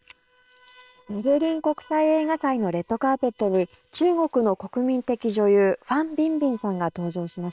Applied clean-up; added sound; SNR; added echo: neural separator model SepFormer WHAM!.